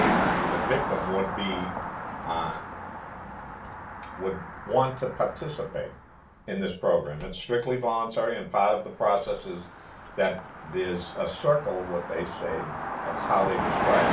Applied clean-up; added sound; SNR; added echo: none; Car passing by; 3 dB; reverberation time 0.3 s.